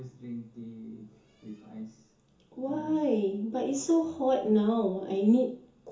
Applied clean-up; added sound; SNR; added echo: none; none; none; reverberation time 0.7 s.